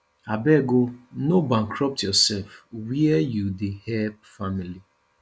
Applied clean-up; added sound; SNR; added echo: none; none; none; none.